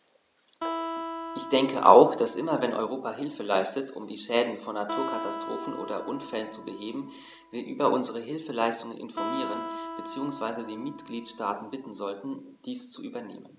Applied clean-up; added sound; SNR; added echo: none; Acoustic guitar; 10 dB; none.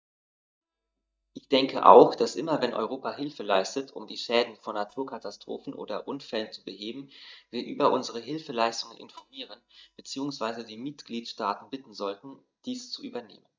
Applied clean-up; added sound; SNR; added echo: neural mask model DeepFilterNet 3.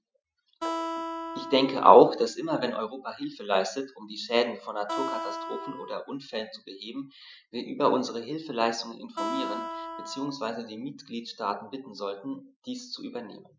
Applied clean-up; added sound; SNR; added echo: classical method Wiener filter.